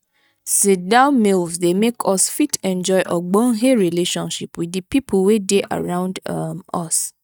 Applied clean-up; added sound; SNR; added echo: neural mask model DeepFilterNet 3.